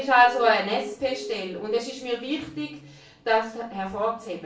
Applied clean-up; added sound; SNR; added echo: none; Alarm; 13 dB; reverberation time 0.3 s.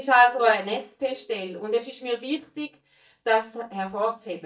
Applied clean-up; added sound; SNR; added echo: neural mask model DeepFilterNet 3.